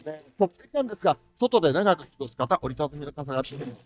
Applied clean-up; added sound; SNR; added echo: neural mask model DeepFilterNet 3.